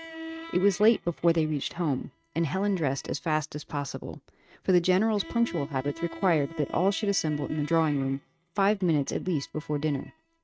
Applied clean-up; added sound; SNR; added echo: neural mask model RNNoise.